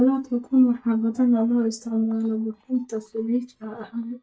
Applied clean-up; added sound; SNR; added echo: neural mask model DeepFilterNet 3.